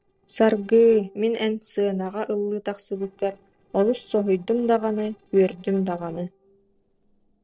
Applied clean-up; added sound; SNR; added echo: neural separator model SepFormer DNS4.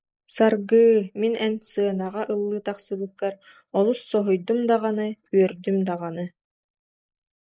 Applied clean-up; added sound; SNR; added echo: neural mask model Resemble Enhance denoiser.